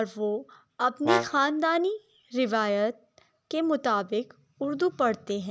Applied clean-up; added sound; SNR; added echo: none; Brass instrument; 4 dB; none.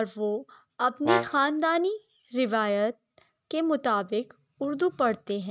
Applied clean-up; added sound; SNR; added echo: neural mask model RNNoise.